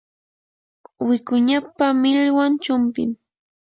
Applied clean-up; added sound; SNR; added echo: none; none; none; none.